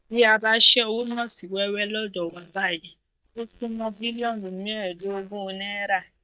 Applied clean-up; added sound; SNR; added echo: neural mask model DeepFilterNet 3.